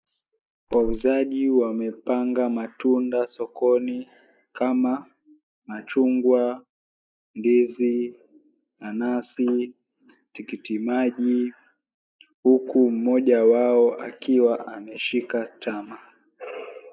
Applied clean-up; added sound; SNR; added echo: neural mask model Resemble Enhance denoiser.